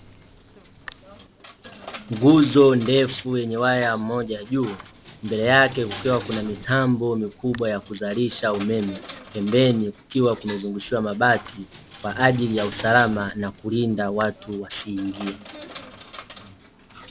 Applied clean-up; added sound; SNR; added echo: none; Coin (dropping); 18 dB; none.